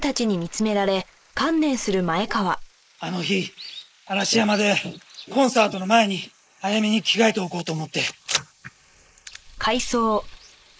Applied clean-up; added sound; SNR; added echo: neural mask model Resemble Enhance denoiser.